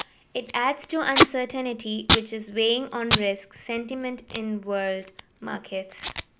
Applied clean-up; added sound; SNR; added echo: none; Packing tape, duct tape; -2 dB; none.